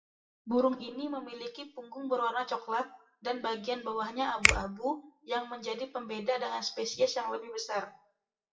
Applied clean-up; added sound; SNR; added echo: classical method WPE with log-MMSE.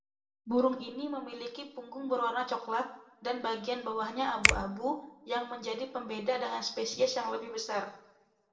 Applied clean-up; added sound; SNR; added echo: none; Finger snapping; -1 dB; reverberation time 0.6 s.